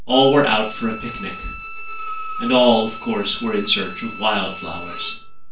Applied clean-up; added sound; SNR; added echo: none; Bowed string instrument; 12 dB; reverberation time 0.3 s.